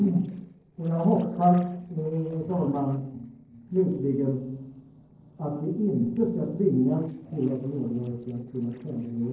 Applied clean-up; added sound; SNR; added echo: neural separator model SepFormer DNS4.